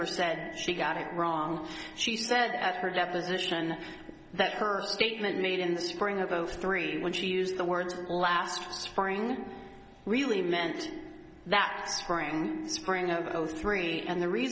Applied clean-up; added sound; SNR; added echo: none; none; none; none.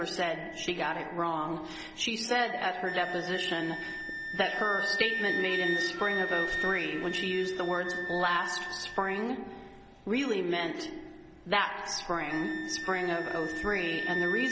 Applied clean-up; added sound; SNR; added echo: none; Wind instrument, woodwind instrument; 5 dB; none.